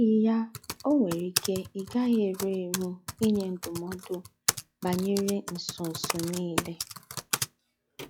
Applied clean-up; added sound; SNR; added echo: classical method log-MMSE.